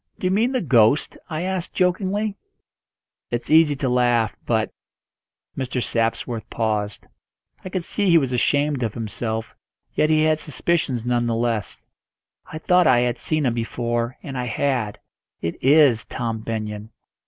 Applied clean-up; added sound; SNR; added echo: none; none; none; none.